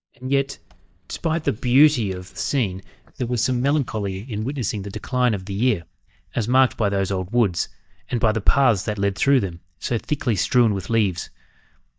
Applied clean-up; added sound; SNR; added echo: neural mask model DeepFilterNet 3.